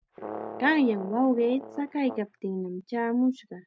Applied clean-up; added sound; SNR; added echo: neural mask model RNNoise.